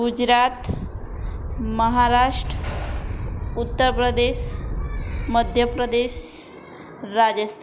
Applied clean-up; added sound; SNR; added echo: none; Wind; 6 dB; none.